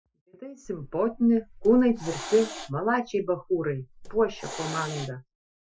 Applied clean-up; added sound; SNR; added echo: classical method Wiener filter.